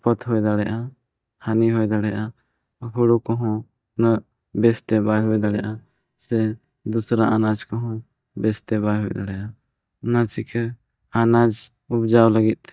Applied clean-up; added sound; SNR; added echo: neural mask model DeepFilterNet 3.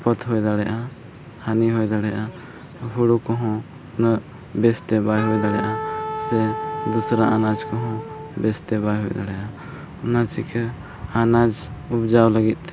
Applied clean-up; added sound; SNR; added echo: none; Wind instrument, woodwind instrument; 7 dB; none.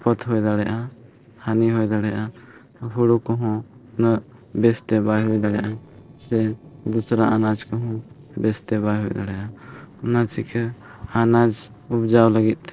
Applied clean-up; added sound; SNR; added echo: neural separator model SepFormer DNS4.